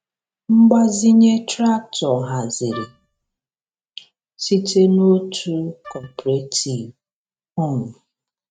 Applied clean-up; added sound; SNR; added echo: neural mask model RNNoise.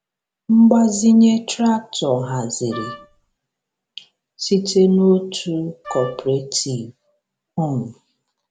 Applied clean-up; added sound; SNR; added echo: none; Wind instrument, woodwind instrument; 16 dB; none.